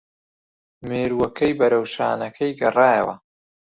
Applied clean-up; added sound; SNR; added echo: none; none; none; none.